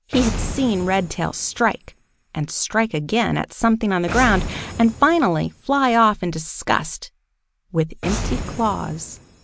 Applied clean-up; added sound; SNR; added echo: none; Boom; 10 dB; none.